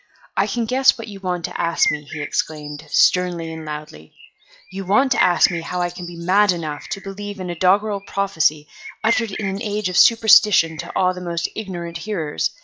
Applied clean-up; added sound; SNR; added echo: classical method log-MMSE.